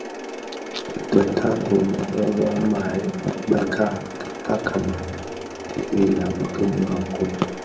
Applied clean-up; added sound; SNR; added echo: none; Mechanisms; 10 dB; reverberation time 1.3 s.